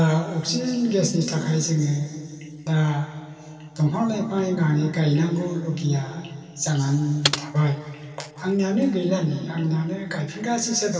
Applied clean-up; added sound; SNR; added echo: none; Computer keyboard; 6 dB; reverberation time 2.6 s.